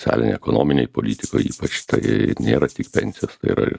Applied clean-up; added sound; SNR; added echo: neural mask model RNNoise.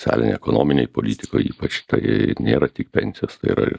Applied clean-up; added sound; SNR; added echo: neural mask model DeepFilterNet 3.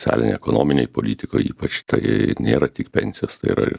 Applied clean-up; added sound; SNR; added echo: none; none; none; none.